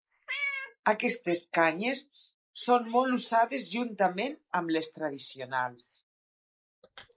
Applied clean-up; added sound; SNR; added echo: neural mask model Resemble Enhance denoiser.